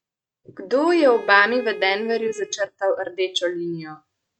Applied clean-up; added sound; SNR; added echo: neural mask model RNNoise.